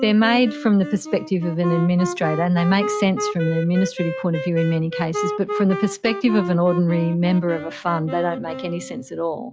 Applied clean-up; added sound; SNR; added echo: classical method log-MMSE.